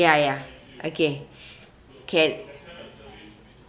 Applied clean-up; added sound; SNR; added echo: none; none; none; none.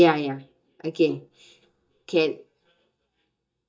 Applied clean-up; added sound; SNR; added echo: neural mask model DeepFilterNet 3.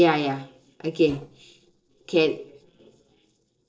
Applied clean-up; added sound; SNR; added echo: neural separator model SepFormer DNS4.